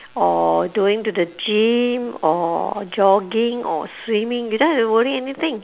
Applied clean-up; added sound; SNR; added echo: none; none; none; none.